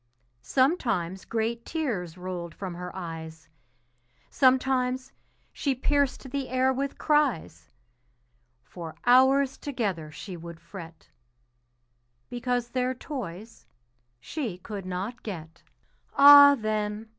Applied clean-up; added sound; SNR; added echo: none; none; none; none.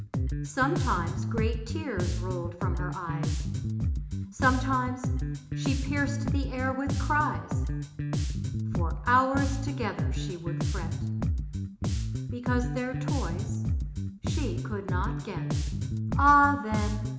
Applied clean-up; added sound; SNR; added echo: none; Bass guitar; -1 dB; reverberation time 0.8 s.